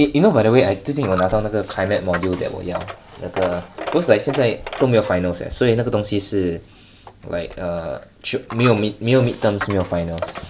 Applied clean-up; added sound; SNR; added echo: none; Coin (dropping); 14 dB; none.